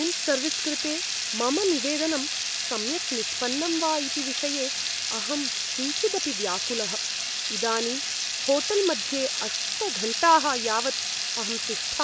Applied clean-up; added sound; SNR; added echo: none; Water tap, faucet / Liquid; -2 dB; none.